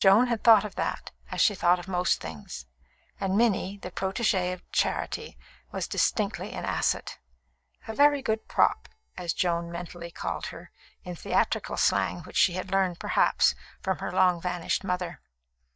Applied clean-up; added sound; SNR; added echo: neural mask model DeepFilterNet 3.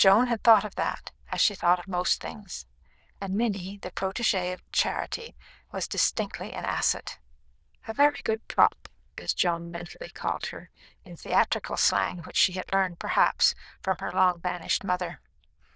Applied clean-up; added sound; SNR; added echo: neural diffusion model UNIVERSE++.